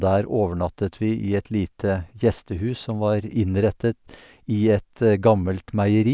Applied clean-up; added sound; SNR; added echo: none; none; none; none.